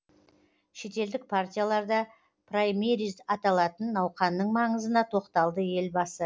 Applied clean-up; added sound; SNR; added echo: none; none; none; none.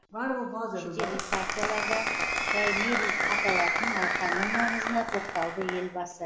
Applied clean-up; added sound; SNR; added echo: none; Applause; -4 dB; reverberation time 2.3 s.